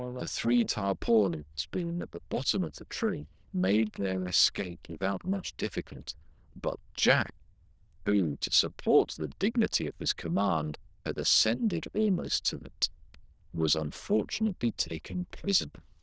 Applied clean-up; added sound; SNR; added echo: neural diffusion model UNIVERSE++.